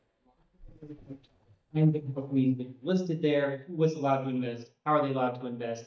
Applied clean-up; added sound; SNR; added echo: neural mask model DeepFilterNet 3.